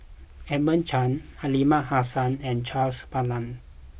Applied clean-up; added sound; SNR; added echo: none; none; none; none.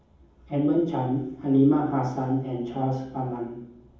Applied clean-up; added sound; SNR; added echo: none; none; none; reverberation time 1.2 s.